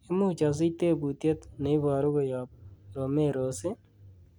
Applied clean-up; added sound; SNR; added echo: none; none; none; none.